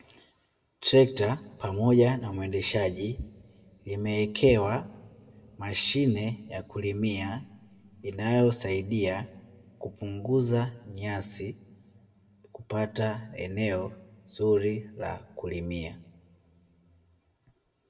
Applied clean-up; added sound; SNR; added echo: none; none; none; reverberation time 0.7 s.